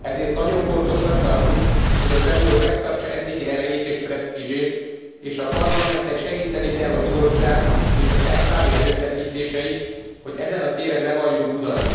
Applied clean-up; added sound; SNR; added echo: none; Boom; -1 dB; reverberation time 1.2 s.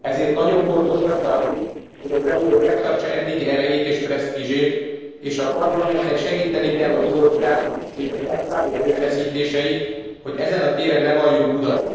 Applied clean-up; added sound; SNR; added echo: neural separator model SepFormer DNS4.